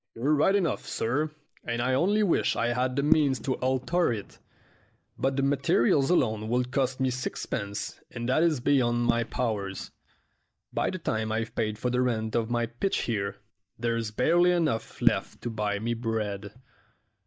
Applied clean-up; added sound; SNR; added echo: neural mask model DeepFilterNet 3.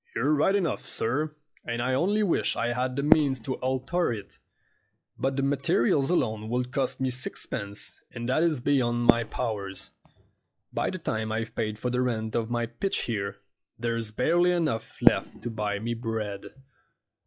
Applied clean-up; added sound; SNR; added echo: classical method log-MMSE.